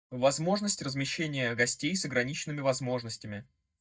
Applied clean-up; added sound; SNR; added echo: neural mask model DeepFilterNet 3.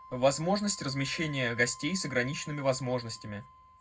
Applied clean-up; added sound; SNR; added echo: none; Wind instrument, woodwind instrument; 19 dB; reverberation time 0.3 s.